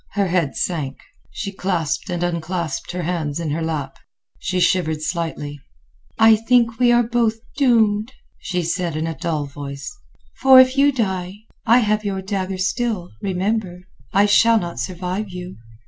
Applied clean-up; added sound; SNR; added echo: none; none; none; none.